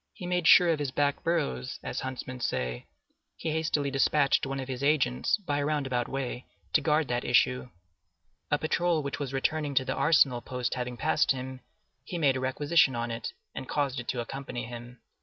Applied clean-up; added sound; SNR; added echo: none; none; none; none.